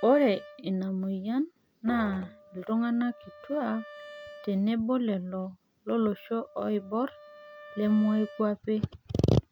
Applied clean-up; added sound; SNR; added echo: none; Musical instrument + Wind instrument, woodwind instrument; 20 dB; none.